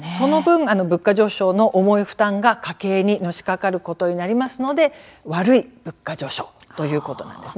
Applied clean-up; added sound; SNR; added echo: none; none; none; none.